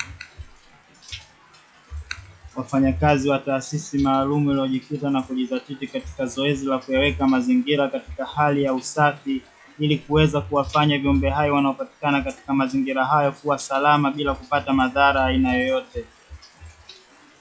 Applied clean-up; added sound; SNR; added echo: classical method log-MMSE.